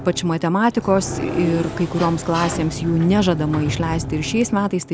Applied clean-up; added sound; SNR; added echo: none; Sliding door; 8 dB; none.